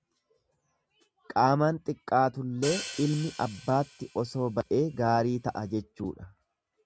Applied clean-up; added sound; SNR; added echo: none; Hi-hat; 14 dB; none.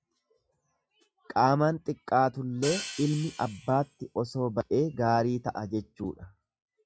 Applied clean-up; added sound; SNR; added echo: classical method log-MMSE.